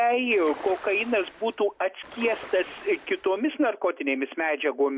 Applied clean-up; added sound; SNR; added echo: none; Ocean; 17 dB; none.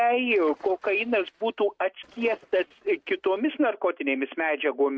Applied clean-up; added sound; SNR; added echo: neural mask model RNNoise.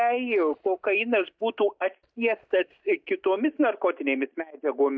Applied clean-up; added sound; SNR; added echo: neural mask model DeepFilterNet 3.